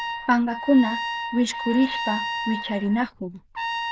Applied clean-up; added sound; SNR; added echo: neural diffusion model UNIVERSE++.